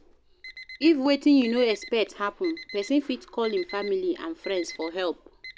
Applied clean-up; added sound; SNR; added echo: none; Alarm; 19 dB; none.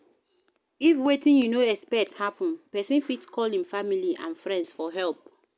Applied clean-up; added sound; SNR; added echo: none; none; none; none.